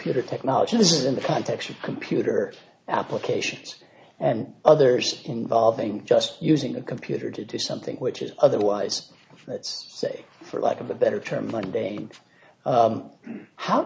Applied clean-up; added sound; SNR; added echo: none; none; none; none.